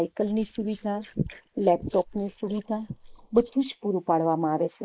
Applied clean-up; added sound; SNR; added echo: neural mask model Resemble Enhance denoiser.